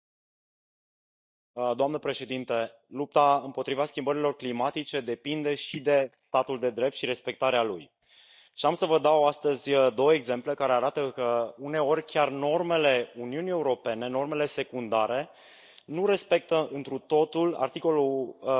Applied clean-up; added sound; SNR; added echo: neural mask model DeepFilterNet 3.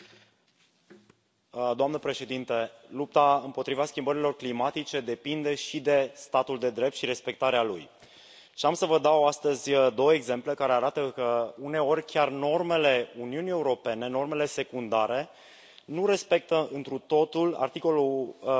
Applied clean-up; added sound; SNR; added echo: none; none; none; none.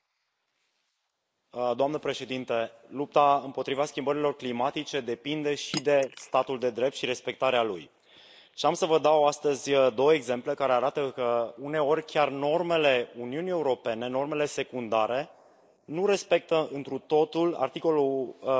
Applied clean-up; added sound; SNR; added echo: neural mask model Resemble Enhance denoiser.